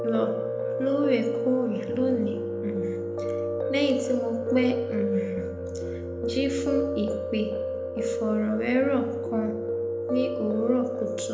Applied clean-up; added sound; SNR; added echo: none; Piano; 1 dB; reverberation time 0.8 s.